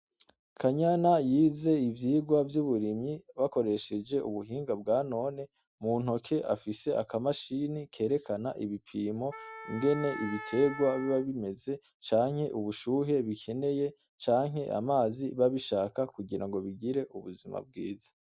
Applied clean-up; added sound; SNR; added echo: none; Wind instrument, woodwind instrument; 12 dB; none.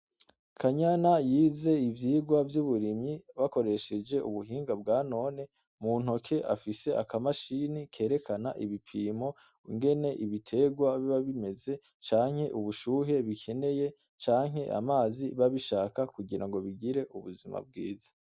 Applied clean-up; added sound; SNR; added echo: none; none; none; none.